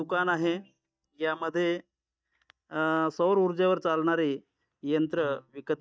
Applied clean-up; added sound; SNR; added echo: neural mask model DeepFilterNet 3.